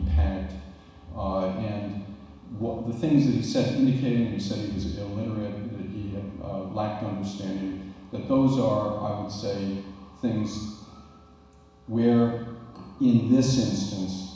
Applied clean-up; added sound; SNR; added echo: none; none; none; reverberation time 1.1 s.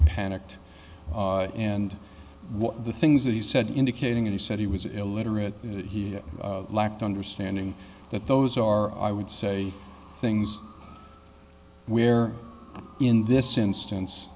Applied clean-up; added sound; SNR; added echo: none; none; none; none.